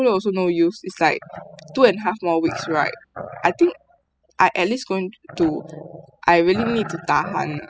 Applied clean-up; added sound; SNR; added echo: classical method spectral subtraction.